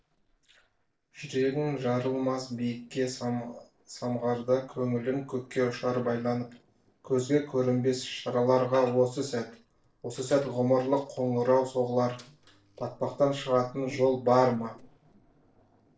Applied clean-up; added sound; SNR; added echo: neural separator model SepFormer DNS4.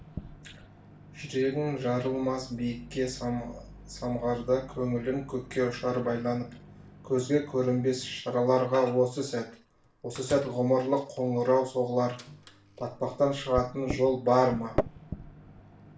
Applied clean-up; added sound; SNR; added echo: none; Microwave oven; 14 dB; reverberation time 0.3 s.